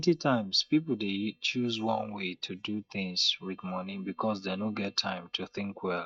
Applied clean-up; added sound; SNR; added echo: neural mask model DeepFilterNet 3.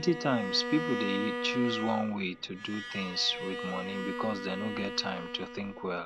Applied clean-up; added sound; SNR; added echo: none; Bowed string instrument; 5 dB; none.